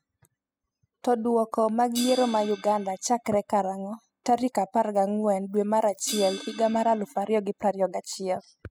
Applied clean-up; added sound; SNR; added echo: classical method spectral subtraction.